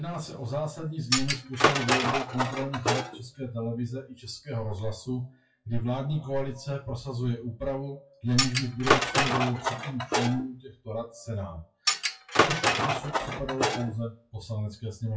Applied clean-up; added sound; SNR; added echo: classical method WPE with log-MMSE.